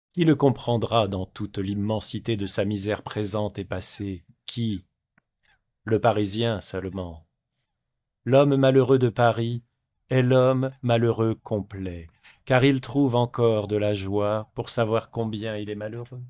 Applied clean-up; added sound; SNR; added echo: neural mask model DeepFilterNet 3.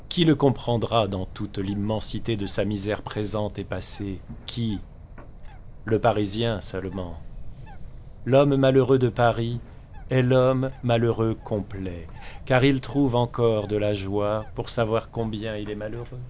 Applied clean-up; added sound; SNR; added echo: none; Bird; 14 dB; none.